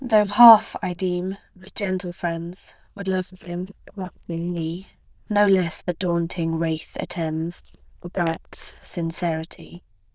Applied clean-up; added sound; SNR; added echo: neural diffusion model UNIVERSE++.